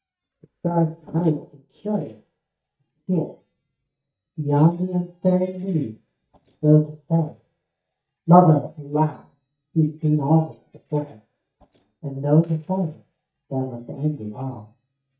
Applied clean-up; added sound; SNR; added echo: neural mask model DeepFilterNet 3.